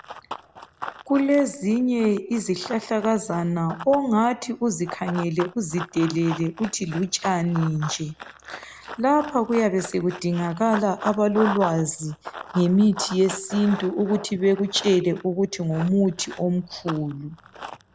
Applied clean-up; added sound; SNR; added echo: none; Run; 14 dB; none.